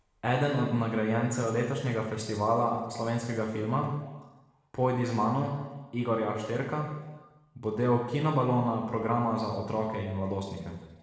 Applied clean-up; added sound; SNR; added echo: none; none; none; reverberation time 1.2 s.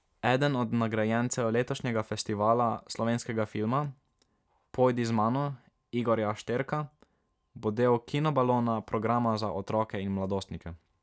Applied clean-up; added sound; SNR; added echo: none; none; none; none.